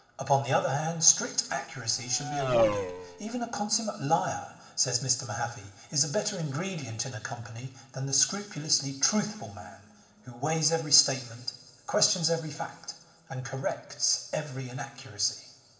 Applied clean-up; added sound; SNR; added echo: none; Race car, auto racing; 0 dB; reverberation time 2.3 s.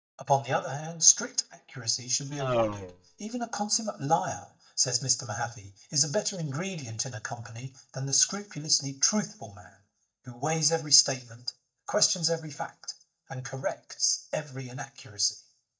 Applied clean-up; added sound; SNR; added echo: neural mask model DeepFilterNet 3.